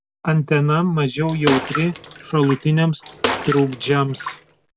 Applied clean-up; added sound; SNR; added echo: none; Bathtub (filling or washing) / Water / Splash, splatter; 7 dB; none.